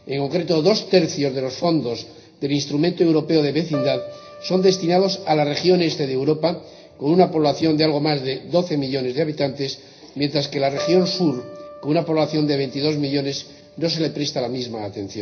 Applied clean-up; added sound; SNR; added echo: none; Piano; 18 dB; reverberation time 0.4 s.